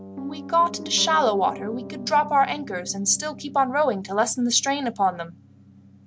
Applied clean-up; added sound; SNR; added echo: none; Piano; 15 dB; none.